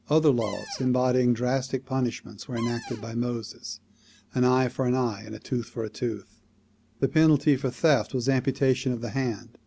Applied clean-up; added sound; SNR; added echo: none; Cupboard open or close; 15 dB; none.